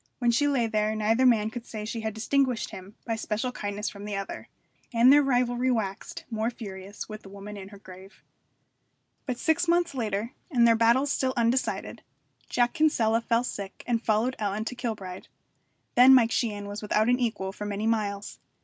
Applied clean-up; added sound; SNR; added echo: none; none; none; none.